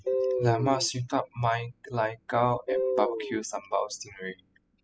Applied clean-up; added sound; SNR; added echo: classical method spectral subtraction.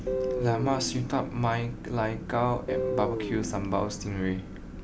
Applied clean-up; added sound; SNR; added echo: none; Guitar; 4 dB; none.